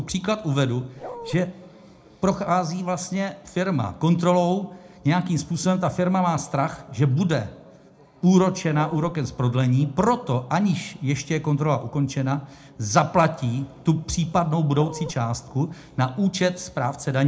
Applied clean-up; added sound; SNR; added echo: none; Bark; 12 dB; reverberation time 0.3 s.